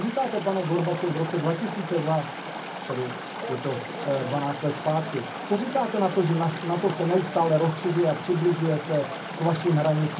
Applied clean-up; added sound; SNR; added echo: none; Chatter / Stream; 8 dB; reverberation time 0.4 s.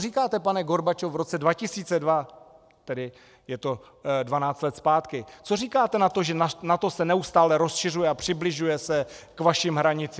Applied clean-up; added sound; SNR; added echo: none; none; none; none.